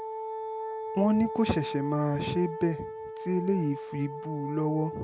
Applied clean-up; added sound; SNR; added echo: none; Wind instrument, woodwind instrument; 7 dB; none.